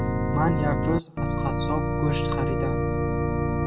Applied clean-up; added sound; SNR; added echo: none; Organ; -4 dB; reverberation time 0.7 s.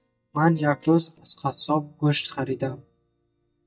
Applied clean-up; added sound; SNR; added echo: neural mask model DeepFilterNet 3.